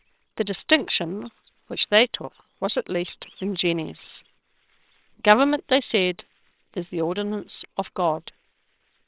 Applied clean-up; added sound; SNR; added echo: neural separator model SepFormer WHAMR!.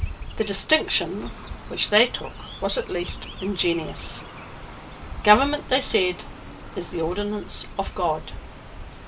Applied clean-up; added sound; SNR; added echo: none; Chirp, tweet; 11 dB; reverberation time 0.2 s.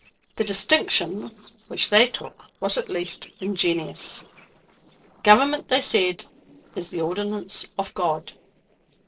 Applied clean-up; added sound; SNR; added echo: neural separator model SepFormer DNS4.